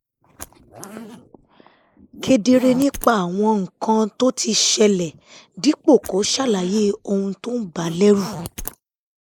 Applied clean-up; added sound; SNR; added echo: neural mask model Resemble Enhance denoiser.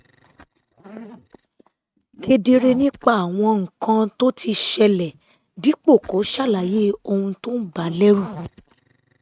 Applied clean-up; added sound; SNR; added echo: neural mask model RNNoise.